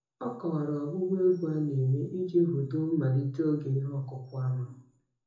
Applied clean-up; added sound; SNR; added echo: none; none; none; reverberation time 0.6 s.